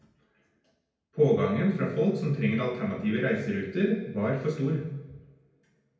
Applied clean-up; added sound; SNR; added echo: none; none; none; reverberation time 0.9 s.